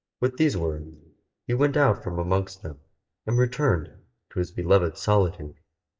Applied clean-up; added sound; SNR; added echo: neural mask model DeepFilterNet 3.